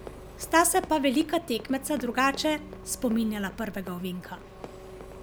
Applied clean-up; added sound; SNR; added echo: none; Engine + Run; 15 dB; none.